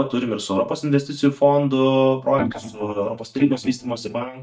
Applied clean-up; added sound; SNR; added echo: neural mask model DeepFilterNet 3.